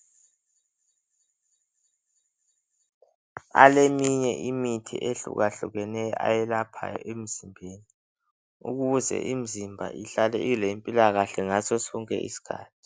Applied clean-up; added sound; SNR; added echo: none; none; none; none.